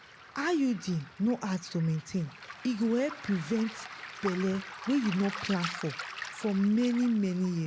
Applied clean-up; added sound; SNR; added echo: none; Waves, surf; 13 dB; none.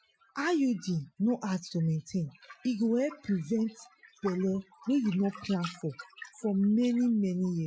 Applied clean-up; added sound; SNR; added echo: classical method Wiener filter.